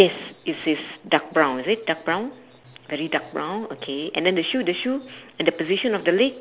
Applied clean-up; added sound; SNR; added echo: none; none; none; none.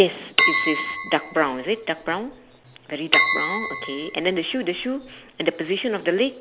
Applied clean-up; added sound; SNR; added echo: none; Chink, clink; 1 dB; none.